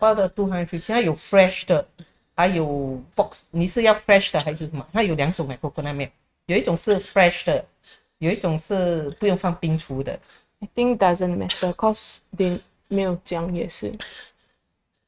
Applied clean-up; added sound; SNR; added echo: neural mask model RNNoise.